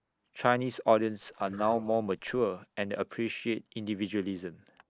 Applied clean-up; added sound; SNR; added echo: neural mask model Resemble Enhance denoiser.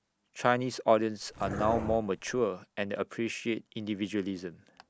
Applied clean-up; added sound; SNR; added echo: none; Dog; 7 dB; none.